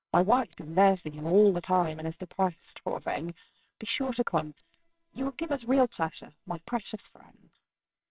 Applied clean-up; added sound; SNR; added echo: neural separator model SepFormer WHAMR!.